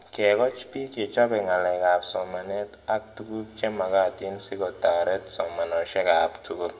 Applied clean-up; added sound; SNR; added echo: none; none; none; reverberation time 0.9 s.